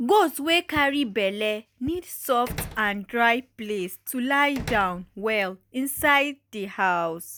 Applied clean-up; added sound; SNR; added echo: none; Slam; 16 dB; none.